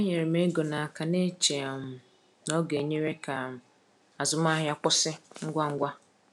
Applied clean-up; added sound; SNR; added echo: none; none; none; none.